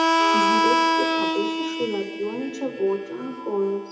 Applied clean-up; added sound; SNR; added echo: none; Harmonica; -5 dB; reverberation time 0.5 s.